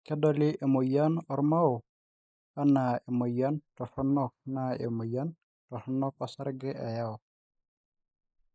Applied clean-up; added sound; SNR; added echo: neural mask model Resemble Enhance denoiser.